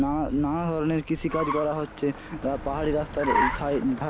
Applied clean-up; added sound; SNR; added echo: none; Car; 5 dB; none.